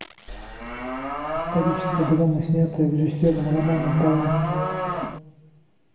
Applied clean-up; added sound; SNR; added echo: none; Livestock, farm animals, working animals; 5 dB; reverberation time 2.2 s.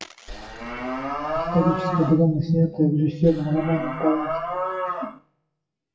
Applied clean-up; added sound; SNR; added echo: classical method WPE with log-MMSE.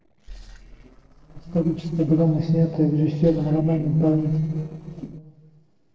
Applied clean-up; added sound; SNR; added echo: neural separator model SepFormer DNS4.